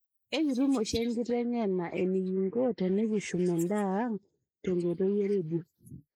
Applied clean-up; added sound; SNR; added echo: neural mask model Resemble Enhance denoiser.